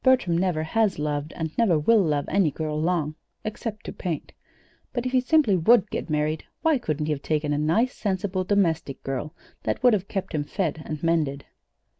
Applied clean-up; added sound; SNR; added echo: none; none; none; none.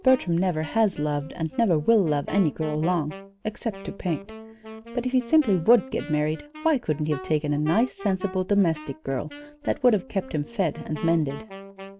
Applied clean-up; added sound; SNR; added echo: none; Wind instrument, woodwind instrument; 16 dB; none.